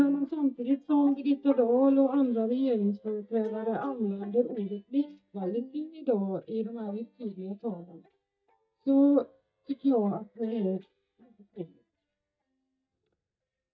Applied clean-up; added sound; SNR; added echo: neural mask model DeepFilterNet 3.